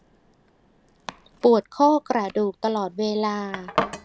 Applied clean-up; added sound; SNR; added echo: none; Domestic sounds, home sounds; 11 dB; none.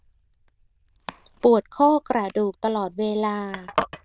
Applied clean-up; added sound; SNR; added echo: neural diffusion model UNIVERSE++.